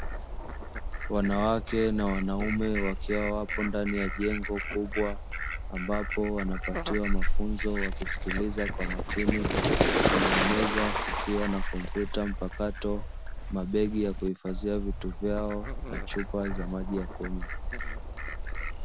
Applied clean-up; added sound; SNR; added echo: none; Fowl; -1 dB; none.